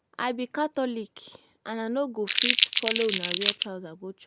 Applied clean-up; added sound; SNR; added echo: none; Crumpling, crinkling; -5 dB; none.